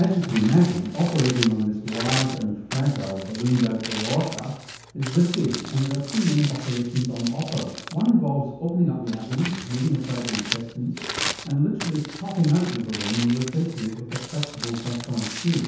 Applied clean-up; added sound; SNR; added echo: none; Crumpling, crinkling; 10 dB; reverberation time 0.9 s.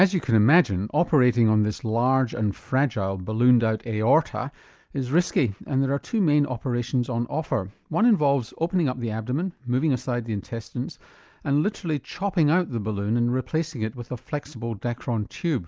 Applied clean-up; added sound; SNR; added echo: none; none; none; none.